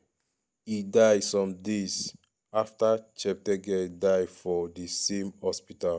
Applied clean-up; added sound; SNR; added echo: none; none; none; none.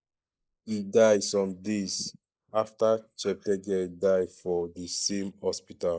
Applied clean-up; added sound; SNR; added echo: neural mask model Resemble Enhance denoiser.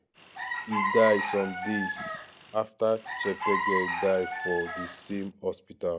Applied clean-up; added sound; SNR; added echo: none; Chicken, rooster; 3 dB; none.